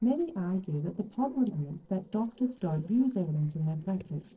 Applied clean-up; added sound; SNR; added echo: neural separator model SepFormer DNS4.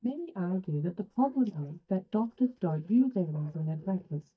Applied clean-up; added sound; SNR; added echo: neural mask model DeepFilterNet 3.